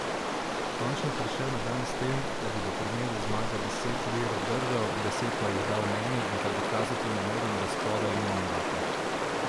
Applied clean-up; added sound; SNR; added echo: none; Stream; -4 dB; none.